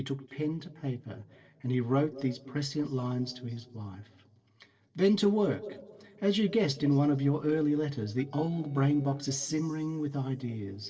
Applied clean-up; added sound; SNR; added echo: neural separator model SepFormer DNS4.